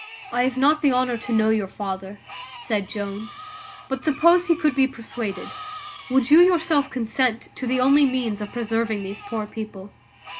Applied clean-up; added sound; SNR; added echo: none; Screech; 18 dB; none.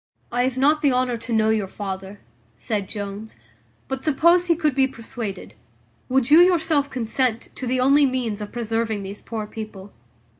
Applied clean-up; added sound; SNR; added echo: none; none; none; none.